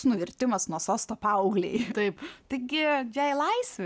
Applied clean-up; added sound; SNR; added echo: none; none; none; none.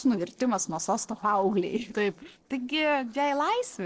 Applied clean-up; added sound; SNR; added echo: neural separator model SepFormer DNS4.